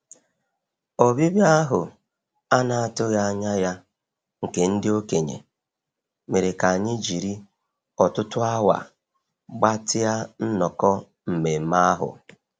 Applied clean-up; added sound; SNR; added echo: none; none; none; none.